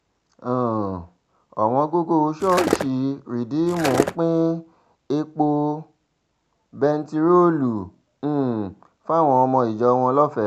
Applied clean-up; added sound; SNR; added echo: none; Skateboard; 2 dB; none.